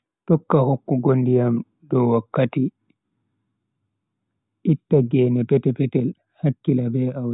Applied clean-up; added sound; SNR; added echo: none; none; none; none.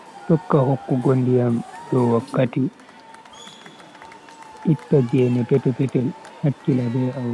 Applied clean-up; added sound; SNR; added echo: none; Crowd / Cheering; 18 dB; none.